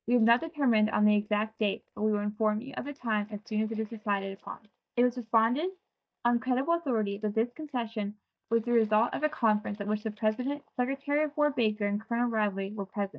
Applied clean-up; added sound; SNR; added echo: neural mask model DeepFilterNet 3.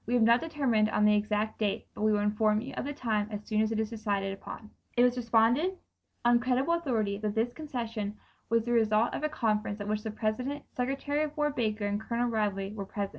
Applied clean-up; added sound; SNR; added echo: none; none; none; none.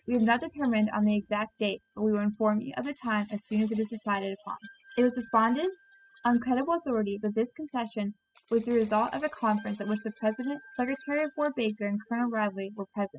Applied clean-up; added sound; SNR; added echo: classical method spectral subtraction.